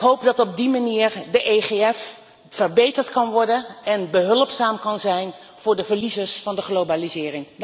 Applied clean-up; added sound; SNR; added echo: none; none; none; none.